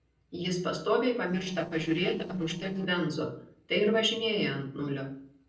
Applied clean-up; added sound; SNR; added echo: neural separator model SepFormer DNS4.